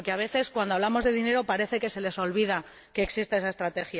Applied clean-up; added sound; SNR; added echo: none; Whoosh, swoosh, swish; 17 dB; none.